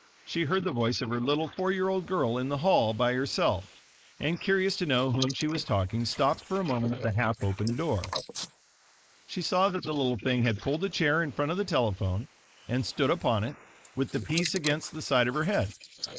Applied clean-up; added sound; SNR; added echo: neural mask model Resemble Enhance denoiser.